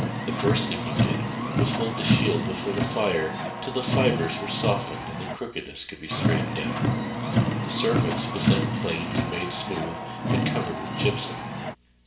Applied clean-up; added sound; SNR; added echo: none; Car; -4 dB; reverberation time 0.5 s.